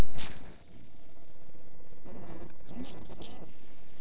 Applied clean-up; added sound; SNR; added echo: neural separator model SepFormer DNS4.